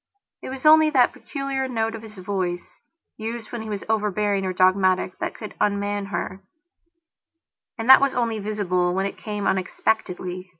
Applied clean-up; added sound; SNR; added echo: none; none; none; none.